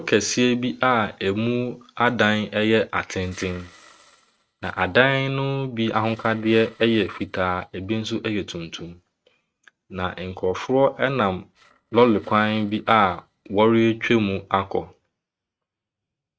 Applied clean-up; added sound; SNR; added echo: neural mask model RNNoise.